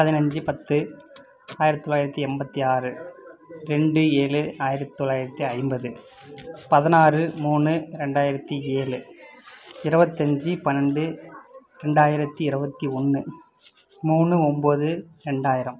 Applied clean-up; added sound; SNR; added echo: none; none; none; none.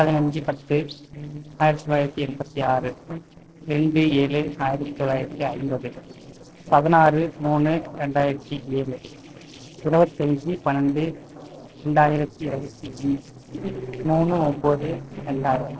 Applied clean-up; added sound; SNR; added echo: neural separator model SepFormer DNS4.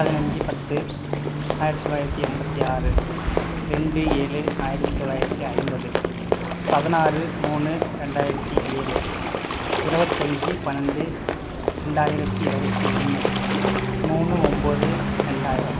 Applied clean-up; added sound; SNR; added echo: none; Run + Waves, surf; -2 dB; none.